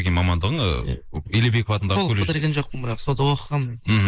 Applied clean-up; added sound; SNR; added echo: neural mask model Resemble Enhance denoiser.